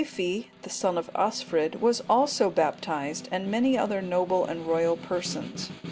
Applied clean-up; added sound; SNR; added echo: none; Snare drum; 17 dB; none.